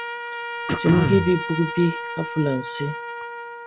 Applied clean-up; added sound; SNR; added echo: none; Trumpet + Cough; 5 dB; none.